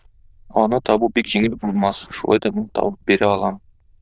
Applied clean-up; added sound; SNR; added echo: neural diffusion model UNIVERSE++.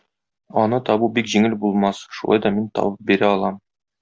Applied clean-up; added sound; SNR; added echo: none; none; none; none.